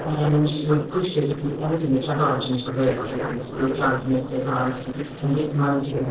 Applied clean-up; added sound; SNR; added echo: neural separator model SepFormer DNS4.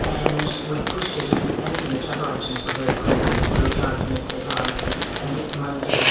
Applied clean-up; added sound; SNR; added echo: none; Fireworks; -5 dB; reverberation time 0.7 s.